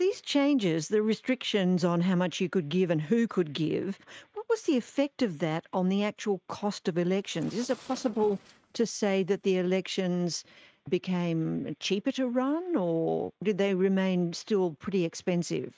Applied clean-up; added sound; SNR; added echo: neural mask model RNNoise.